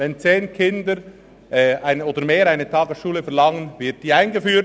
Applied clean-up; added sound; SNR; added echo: none; none; none; none.